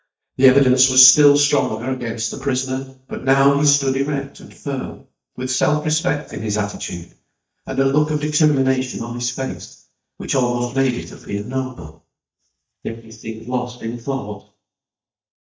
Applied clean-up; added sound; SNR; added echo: neural mask model DeepFilterNet 3.